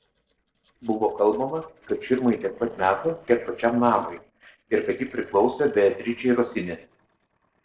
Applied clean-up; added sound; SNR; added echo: neural separator model SepFormer DNS4.